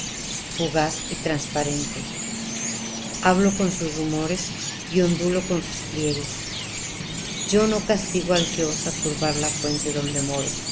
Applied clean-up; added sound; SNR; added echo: none; Chirp, tweet; 4 dB; none.